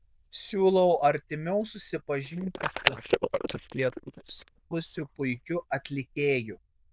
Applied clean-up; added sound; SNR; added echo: neural diffusion model UNIVERSE++.